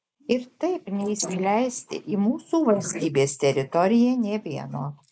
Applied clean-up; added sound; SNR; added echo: neural mask model Resemble Enhance denoiser.